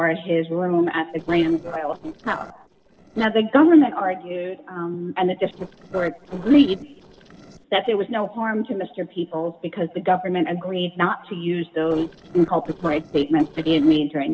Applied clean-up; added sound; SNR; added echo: neural separator model SepFormer DNS4.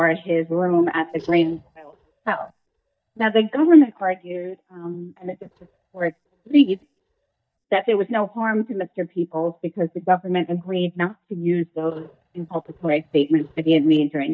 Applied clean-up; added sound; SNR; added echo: neural mask model DeepFilterNet 3.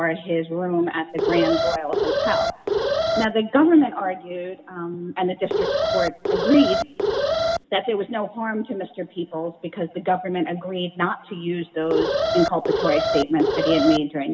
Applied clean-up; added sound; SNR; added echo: none; Alarm; -1 dB; reverberation time 1.1 s.